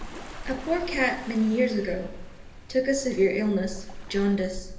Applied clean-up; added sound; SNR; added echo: none; Waves, surf; 12 dB; reverberation time 1.4 s.